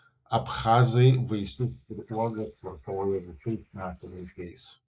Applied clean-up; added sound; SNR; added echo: neural mask model Resemble Enhance denoiser.